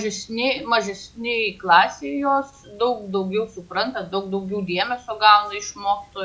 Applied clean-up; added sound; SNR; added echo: none; none; none; none.